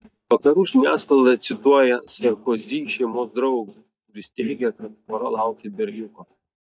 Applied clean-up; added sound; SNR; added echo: neural mask model DeepFilterNet 3.